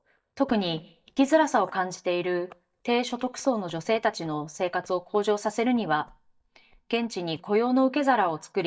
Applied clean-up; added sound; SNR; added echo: neural mask model DeepFilterNet 3.